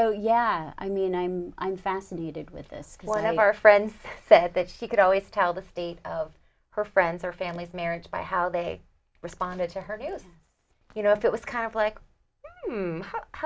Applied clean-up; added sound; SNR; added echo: none; none; none; none.